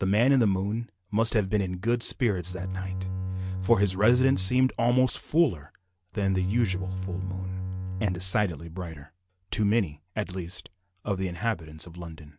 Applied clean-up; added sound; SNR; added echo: none; Bowed string instrument; 6 dB; none.